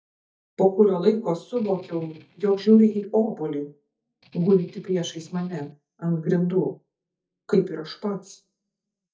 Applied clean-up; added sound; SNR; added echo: neural mask model DeepFilterNet 3.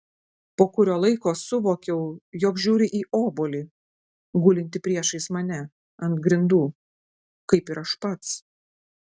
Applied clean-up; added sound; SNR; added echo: none; none; none; none.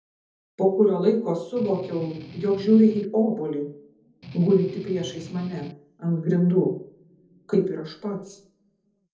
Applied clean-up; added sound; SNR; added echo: none; Strum; 16 dB; reverberation time 0.7 s.